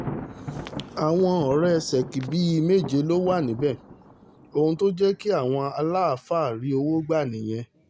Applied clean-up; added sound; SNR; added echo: none; Thunder; 15 dB; none.